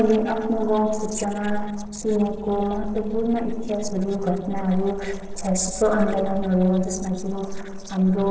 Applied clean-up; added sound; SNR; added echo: neural separator model SepFormer DNS4.